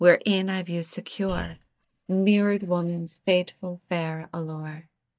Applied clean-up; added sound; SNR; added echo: neural mask model DeepFilterNet 3.